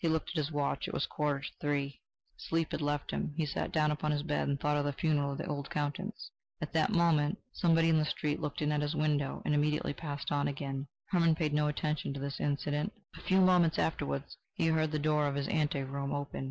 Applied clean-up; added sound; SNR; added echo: none; none; none; none.